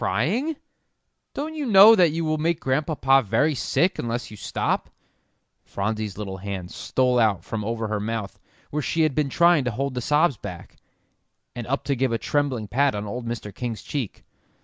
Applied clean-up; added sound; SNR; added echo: none; none; none; none.